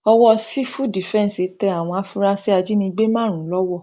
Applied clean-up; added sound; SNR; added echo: none; none; none; none.